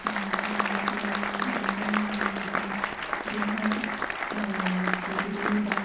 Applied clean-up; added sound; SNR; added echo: none; Applause; -2 dB; reverberation time 0.7 s.